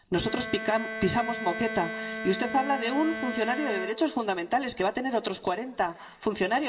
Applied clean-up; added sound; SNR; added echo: none; Bowed string instrument; 9 dB; reverberation time 0.7 s.